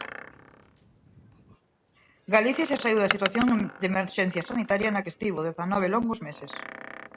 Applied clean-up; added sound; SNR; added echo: none; Door; 12 dB; none.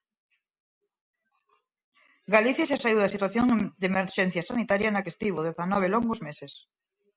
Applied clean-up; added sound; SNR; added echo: none; none; none; none.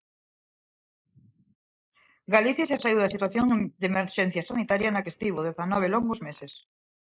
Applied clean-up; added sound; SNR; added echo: neural mask model Resemble Enhance denoiser.